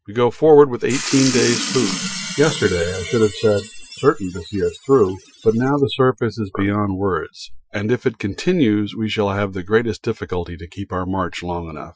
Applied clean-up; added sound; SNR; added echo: classical method Wiener filter.